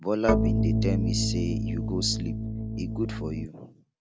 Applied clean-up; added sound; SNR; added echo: none; Organ; -5 dB; none.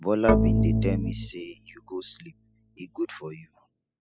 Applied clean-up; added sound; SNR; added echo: classical method spectral subtraction.